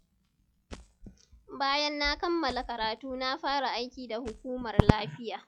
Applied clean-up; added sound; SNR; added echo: classical method log-MMSE.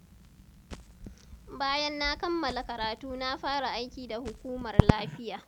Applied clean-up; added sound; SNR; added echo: none; Crackle; -1 dB; none.